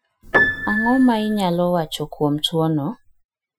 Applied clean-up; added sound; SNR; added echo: classical method Wiener filter.